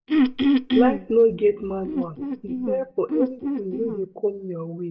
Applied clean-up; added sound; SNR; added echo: neural mask model DeepFilterNet 3.